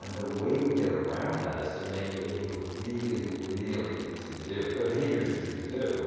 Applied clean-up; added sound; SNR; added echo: none; Crumpling, crinkling; 19 dB; reverberation time 2.2 s.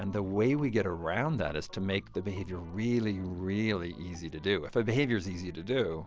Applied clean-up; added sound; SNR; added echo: none; none; none; none.